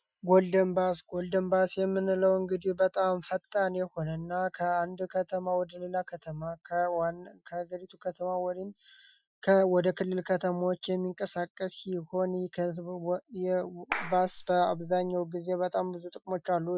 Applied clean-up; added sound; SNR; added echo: classical method Wiener filter.